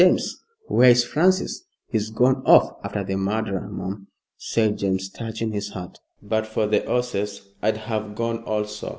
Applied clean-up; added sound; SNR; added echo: none; none; none; none.